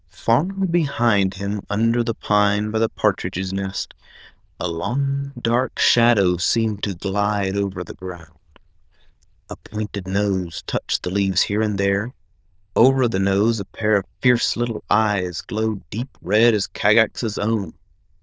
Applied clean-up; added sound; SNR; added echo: neural diffusion model UNIVERSE++.